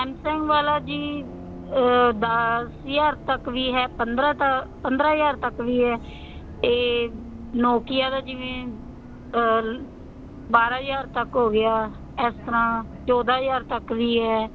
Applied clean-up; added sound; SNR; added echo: none; Bus; 15 dB; none.